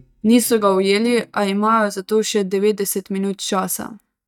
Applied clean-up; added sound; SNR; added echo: neural mask model DeepFilterNet 3.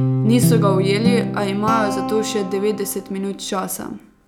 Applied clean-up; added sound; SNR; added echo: none; Guitar; 1 dB; none.